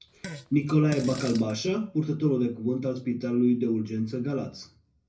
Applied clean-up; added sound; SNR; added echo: none; Fart; 14 dB; reverberation time 0.4 s.